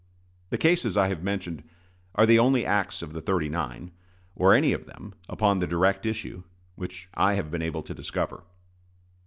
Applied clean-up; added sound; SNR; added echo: none; none; none; none.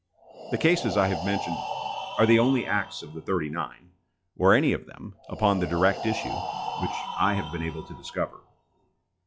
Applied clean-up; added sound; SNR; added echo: classical method log-MMSE.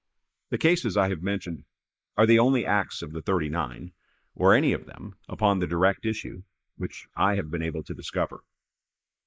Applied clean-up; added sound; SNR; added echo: neural mask model Resemble Enhance denoiser.